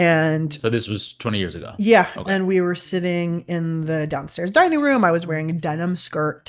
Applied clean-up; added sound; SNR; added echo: neural mask model DeepFilterNet 3.